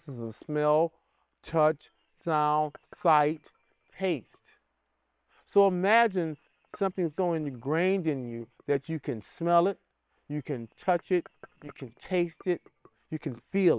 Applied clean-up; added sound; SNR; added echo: neural separator model SepFormer WHAM!.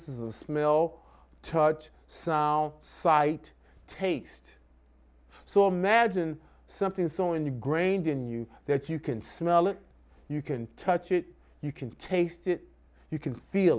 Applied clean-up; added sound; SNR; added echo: none; none; none; none.